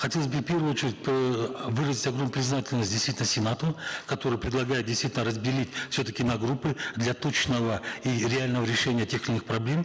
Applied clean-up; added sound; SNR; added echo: none; Microwave oven; 18 dB; none.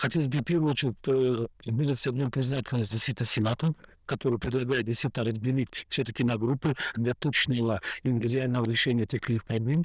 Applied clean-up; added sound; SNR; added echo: neural diffusion model UNIVERSE++.